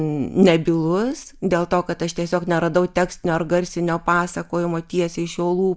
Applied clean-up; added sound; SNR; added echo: none; none; none; none.